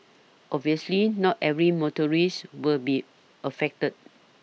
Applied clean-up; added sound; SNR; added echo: none; none; none; none.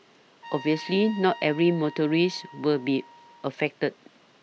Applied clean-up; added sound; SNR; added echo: none; Trumpet; 18 dB; none.